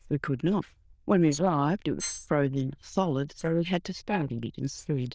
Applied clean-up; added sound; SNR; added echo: neural diffusion model UNIVERSE++.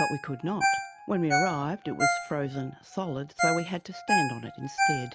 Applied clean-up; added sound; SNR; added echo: none; Ringtone; -2 dB; none.